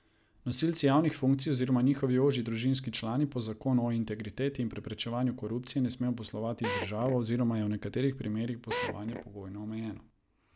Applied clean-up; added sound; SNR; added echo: none; Drill; 6 dB; none.